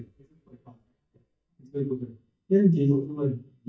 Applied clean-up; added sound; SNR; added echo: neural mask model DeepFilterNet 3.